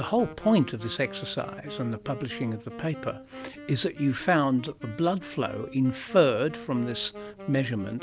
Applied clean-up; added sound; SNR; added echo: none; Wind instrument, woodwind instrument; 15 dB; none.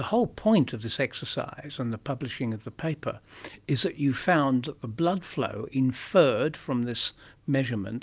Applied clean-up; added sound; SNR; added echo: none; none; none; none.